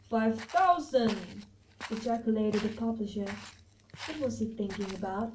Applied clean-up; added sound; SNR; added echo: none; Walk, footsteps; 16 dB; reverberation time 0.3 s.